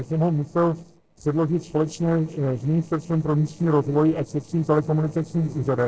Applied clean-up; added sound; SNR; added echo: neural separator model SepFormer DNS4.